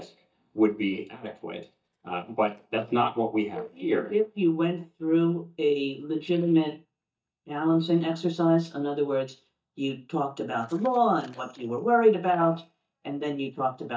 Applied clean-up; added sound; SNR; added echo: neural mask model DeepFilterNet 3.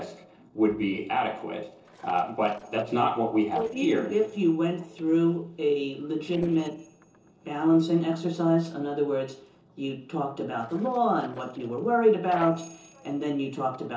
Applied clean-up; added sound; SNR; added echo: neural separator model SepFormer DNS4.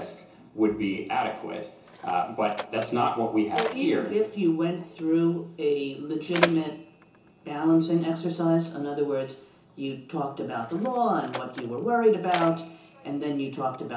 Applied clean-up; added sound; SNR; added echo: none; Mechanisms; 12 dB; reverberation time 0.6 s.